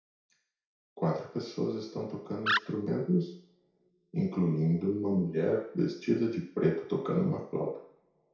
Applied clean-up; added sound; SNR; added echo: none; Animal; 3 dB; reverberation time 0.5 s.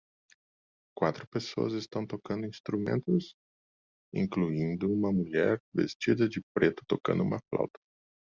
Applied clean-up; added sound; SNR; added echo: none; none; none; none.